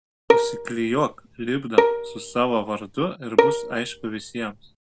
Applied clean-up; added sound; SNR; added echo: none; Bowed string instrument; -4 dB; none.